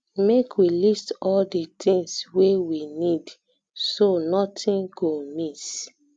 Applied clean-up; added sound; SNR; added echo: none; none; none; none.